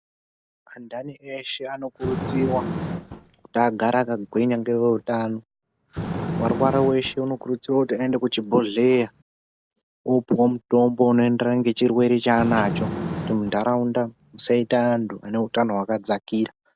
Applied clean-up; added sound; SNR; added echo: none; Fire; 10 dB; none.